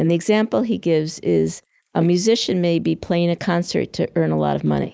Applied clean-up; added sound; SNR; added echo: neural mask model Resemble Enhance denoiser.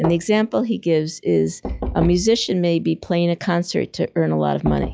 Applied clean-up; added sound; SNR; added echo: classical method log-MMSE.